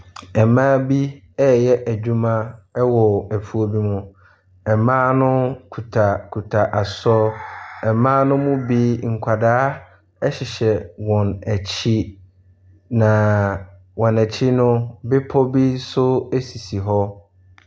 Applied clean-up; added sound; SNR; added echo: none; none; none; none.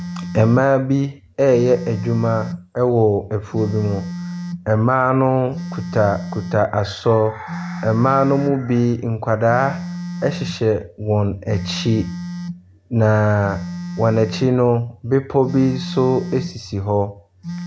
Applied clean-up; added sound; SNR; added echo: none; Telephone; 11 dB; none.